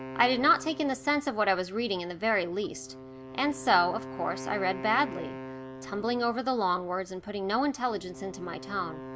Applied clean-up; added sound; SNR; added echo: none; Wind instrument, woodwind instrument; 13 dB; none.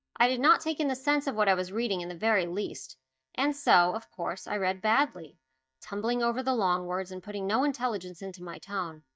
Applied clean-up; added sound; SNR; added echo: neural mask model DeepFilterNet 3.